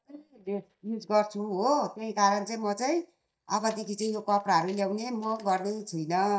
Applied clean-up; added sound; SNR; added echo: neural mask model DeepFilterNet 3.